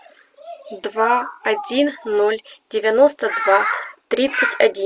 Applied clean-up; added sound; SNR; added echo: none; none; none; none.